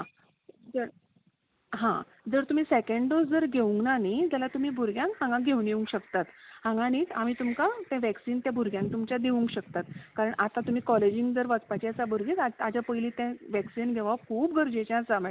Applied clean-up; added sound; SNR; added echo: none; none; none; none.